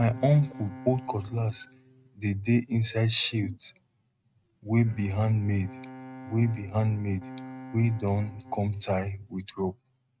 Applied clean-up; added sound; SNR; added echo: neural mask model RNNoise.